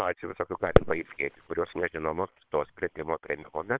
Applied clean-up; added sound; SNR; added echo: neural separator model SepFormer WHAM!.